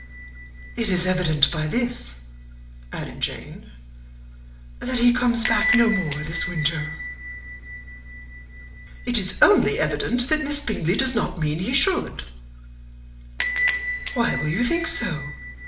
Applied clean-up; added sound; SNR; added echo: none; Door / Bell; 8 dB; reverberation time 0.5 s.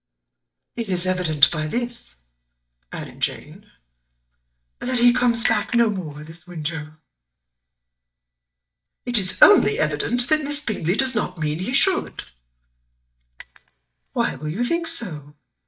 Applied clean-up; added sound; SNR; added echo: neural mask model DeepFilterNet 3.